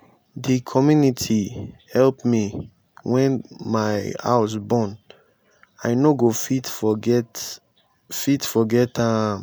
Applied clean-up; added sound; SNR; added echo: none; none; none; none.